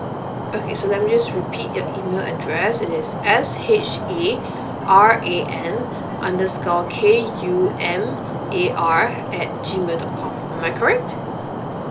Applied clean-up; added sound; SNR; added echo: none; Stream; 6 dB; none.